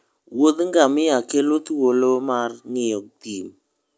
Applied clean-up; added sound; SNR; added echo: none; none; none; none.